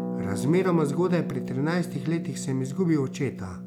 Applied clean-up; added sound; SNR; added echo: none; Harp; 6 dB; none.